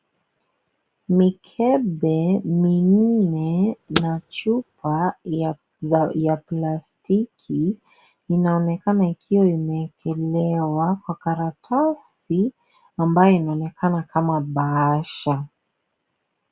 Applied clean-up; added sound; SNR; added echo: none; Car; 12 dB; none.